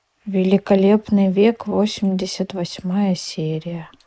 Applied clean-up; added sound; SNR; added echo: neural mask model Resemble Enhance denoiser.